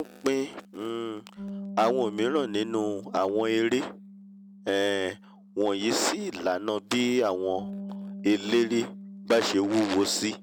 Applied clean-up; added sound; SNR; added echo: none; Bass guitar; 15 dB; none.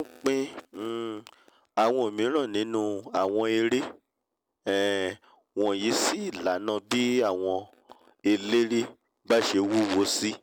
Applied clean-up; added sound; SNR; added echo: none; none; none; none.